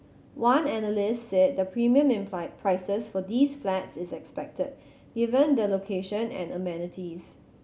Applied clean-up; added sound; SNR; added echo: none; none; none; none.